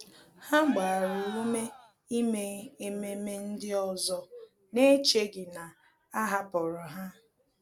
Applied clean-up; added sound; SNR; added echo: none; Cheering; 12 dB; none.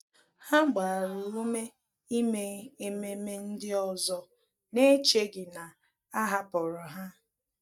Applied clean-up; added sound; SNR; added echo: neural mask model DeepFilterNet 3.